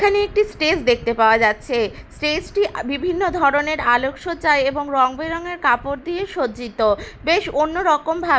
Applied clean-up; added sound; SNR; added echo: none; none; none; none.